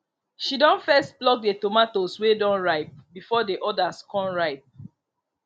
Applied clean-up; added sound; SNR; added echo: none; none; none; none.